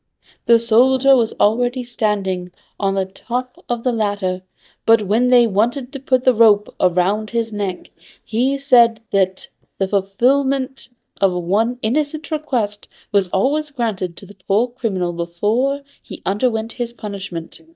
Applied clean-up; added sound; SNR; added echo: neural mask model DeepFilterNet 3.